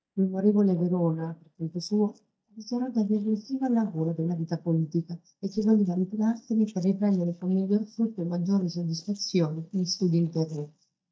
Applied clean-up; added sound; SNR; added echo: neural mask model DeepFilterNet 3.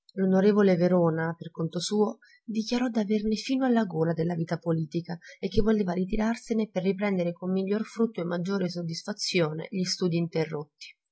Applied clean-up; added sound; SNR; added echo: none; none; none; none.